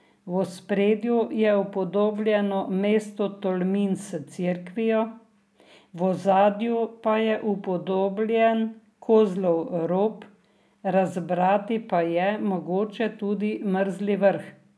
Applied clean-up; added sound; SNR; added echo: none; none; none; none.